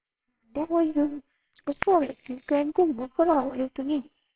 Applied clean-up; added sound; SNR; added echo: neural separator model SepFormer WHAMR!.